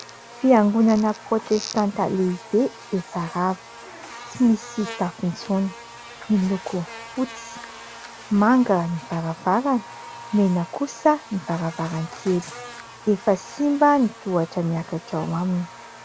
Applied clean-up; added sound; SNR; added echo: none; Buzz; 17 dB; none.